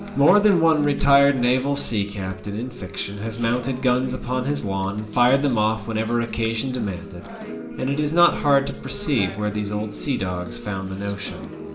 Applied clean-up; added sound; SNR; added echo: none; Acoustic guitar; 13 dB; reverberation time 0.4 s.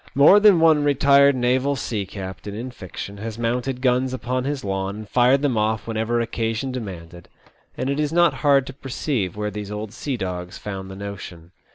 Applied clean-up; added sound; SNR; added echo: none; none; none; none.